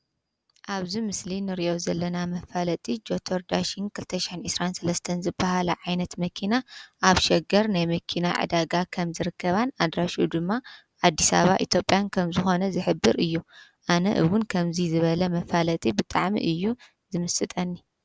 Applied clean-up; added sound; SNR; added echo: none; none; none; none.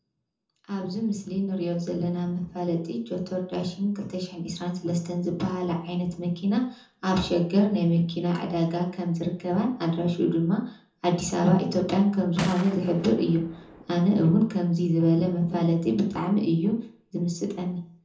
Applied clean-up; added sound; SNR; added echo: none; Gunshot, gunfire; 17 dB; reverberation time 0.5 s.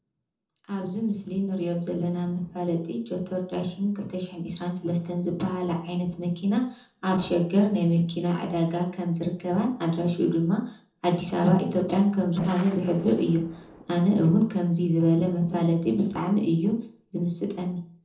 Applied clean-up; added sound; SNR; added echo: neural separator model SepFormer DNS4.